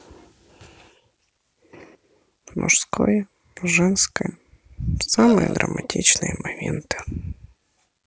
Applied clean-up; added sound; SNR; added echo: none; Burping, eructation; 8 dB; none.